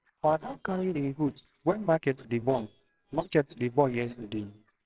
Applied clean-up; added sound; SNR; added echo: neural separator model SepFormer WHAMR!.